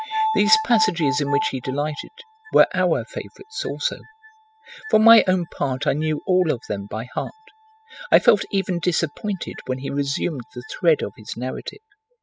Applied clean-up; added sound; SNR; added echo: classical method spectral subtraction.